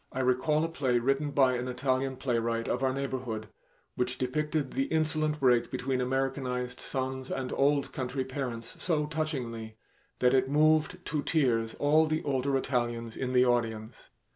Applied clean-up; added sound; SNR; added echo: none; none; none; none.